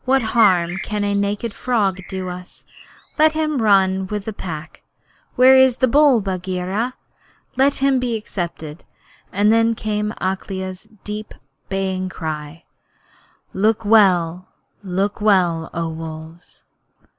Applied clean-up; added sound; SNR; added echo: none; Bird; 14 dB; none.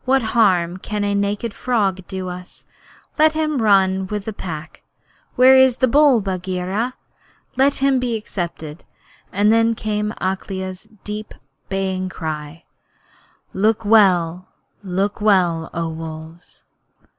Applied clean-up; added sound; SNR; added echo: none; none; none; none.